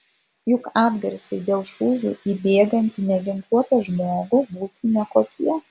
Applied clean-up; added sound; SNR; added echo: none; none; none; none.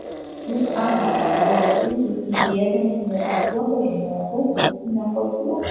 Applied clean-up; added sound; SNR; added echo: none; Growling; 1 dB; reverberation time 1.2 s.